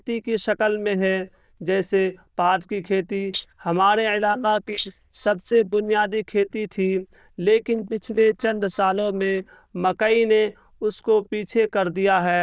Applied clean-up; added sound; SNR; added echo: neural diffusion model UNIVERSE++.